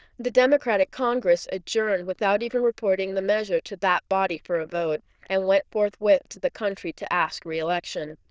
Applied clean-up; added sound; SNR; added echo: neural diffusion model UNIVERSE++.